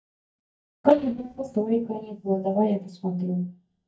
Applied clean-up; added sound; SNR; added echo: neural mask model DeepFilterNet 3.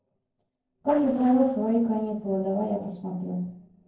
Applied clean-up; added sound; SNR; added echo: neural separator model SepFormer DNS4.